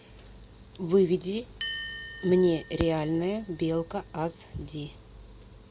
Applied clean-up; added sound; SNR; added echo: none; Bell; 16 dB; none.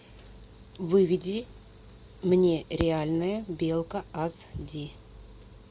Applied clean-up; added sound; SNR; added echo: none; none; none; none.